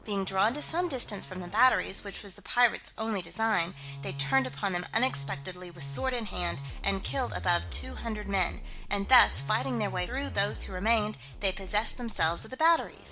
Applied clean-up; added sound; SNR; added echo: none; Musical instrument; 10 dB; none.